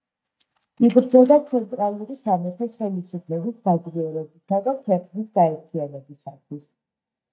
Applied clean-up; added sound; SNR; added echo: neural mask model DeepFilterNet 3.